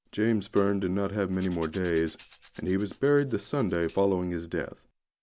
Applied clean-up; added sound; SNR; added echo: none; Rattle / Rattle (instrument) + Tambourine; 13 dB; none.